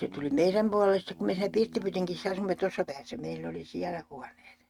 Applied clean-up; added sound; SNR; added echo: neural mask model RNNoise.